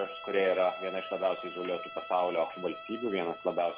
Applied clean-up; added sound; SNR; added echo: none; Bowed string instrument; 12 dB; none.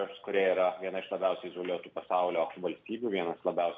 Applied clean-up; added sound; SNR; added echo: none; none; none; none.